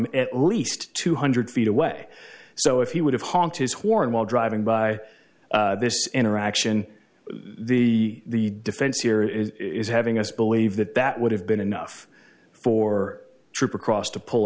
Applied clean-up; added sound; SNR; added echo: none; none; none; none.